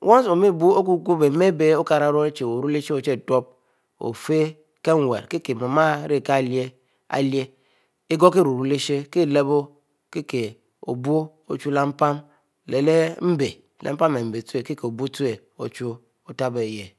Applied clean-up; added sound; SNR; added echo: none; none; none; none.